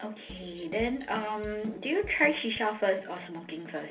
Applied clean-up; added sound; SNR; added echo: none; Drum kit; 15 dB; reverberation time 0.3 s.